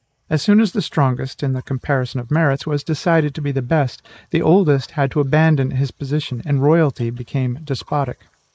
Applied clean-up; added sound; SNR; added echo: neural mask model Resemble Enhance denoiser.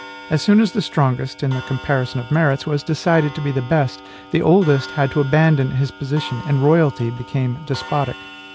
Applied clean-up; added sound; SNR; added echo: none; Clock; 17 dB; none.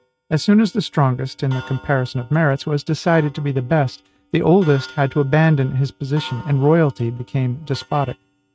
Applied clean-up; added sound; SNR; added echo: neural mask model RNNoise.